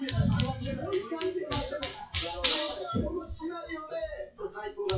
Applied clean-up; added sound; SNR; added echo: classical method WPE with log-MMSE.